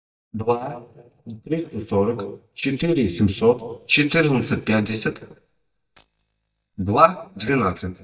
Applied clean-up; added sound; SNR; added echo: neural mask model DeepFilterNet 3.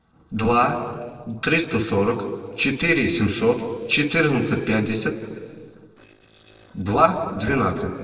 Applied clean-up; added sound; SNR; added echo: neural separator model SepFormer DNS4.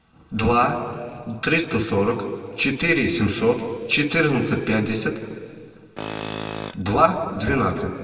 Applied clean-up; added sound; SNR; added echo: none; Tools; 10 dB; reverberation time 1.7 s.